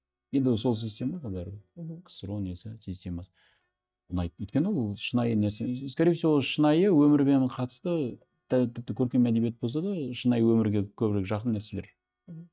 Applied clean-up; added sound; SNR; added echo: neural mask model DeepFilterNet 3.